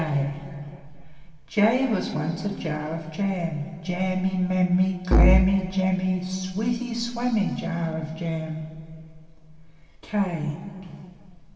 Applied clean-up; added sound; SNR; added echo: none; Musical instrument; -2 dB; reverberation time 2.4 s.